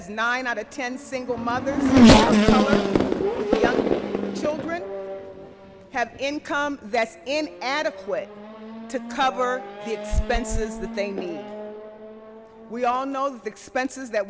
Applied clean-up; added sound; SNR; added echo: none; Race car, auto racing / Accelerating, revving, vroom; -4 dB; none.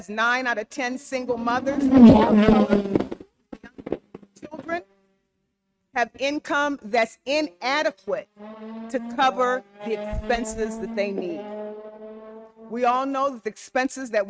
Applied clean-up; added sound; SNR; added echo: neural mask model RNNoise.